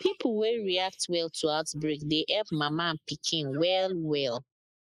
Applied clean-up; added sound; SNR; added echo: neural mask model Resemble Enhance denoiser.